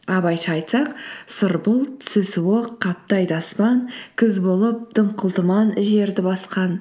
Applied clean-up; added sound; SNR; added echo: neural mask model Resemble Enhance denoiser.